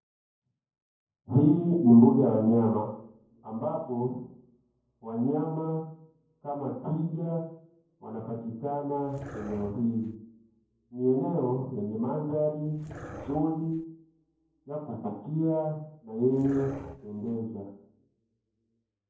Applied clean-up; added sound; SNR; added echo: none; Dog; 15 dB; reverberation time 0.9 s.